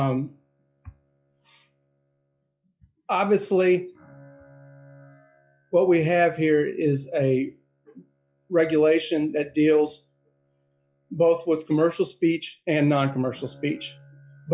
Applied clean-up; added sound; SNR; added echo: classical method log-MMSE.